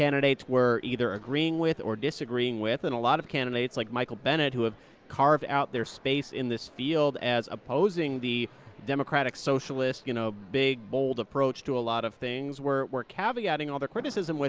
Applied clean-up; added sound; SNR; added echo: none; none; none; none.